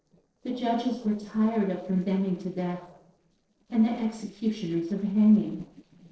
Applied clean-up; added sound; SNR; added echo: neural separator model SepFormer DNS4.